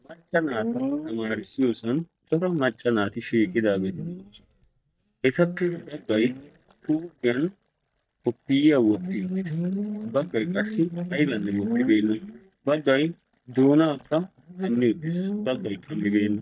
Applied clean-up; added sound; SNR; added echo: neural mask model DeepFilterNet 3.